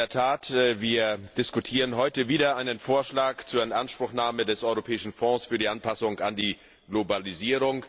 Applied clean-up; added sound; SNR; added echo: none; none; none; none.